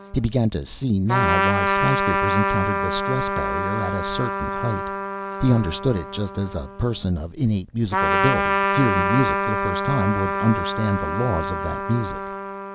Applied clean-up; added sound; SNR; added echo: none; Trumpet; 0 dB; none.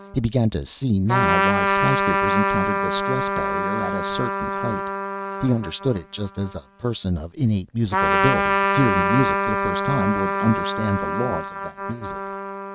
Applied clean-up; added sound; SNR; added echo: neural mask model RNNoise.